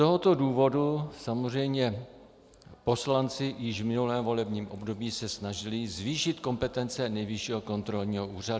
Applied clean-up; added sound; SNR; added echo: none; none; none; none.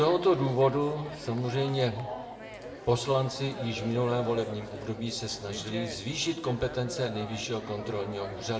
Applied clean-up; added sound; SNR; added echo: none; Chatter; 11 dB; reverberation time 0.6 s.